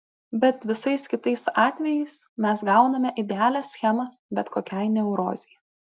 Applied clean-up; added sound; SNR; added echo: none; none; none; none.